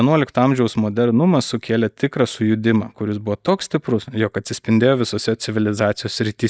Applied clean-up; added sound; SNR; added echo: neural mask model DeepFilterNet 3.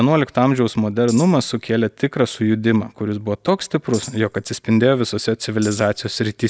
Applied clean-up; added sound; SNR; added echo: none; Tambourine; 18 dB; none.